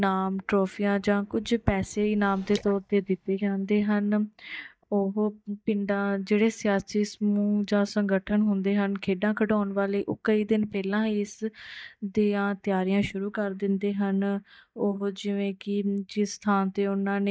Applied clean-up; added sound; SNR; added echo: neural mask model DeepFilterNet 3.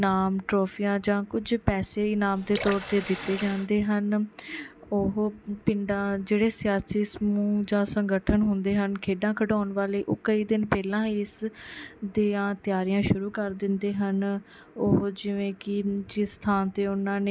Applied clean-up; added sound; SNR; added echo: none; Water tap, faucet / Water; 11 dB; none.